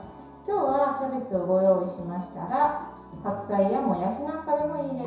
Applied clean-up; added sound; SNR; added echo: none; none; none; reverberation time 0.7 s.